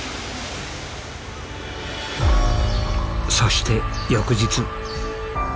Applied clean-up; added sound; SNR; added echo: none; none; none; none.